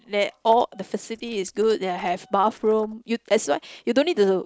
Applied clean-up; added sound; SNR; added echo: neural separator model SepFormer DNS4.